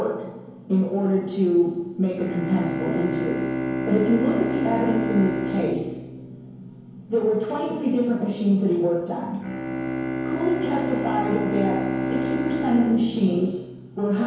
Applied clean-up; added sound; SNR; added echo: none; Bowed string instrument; 5 dB; reverberation time 1.0 s.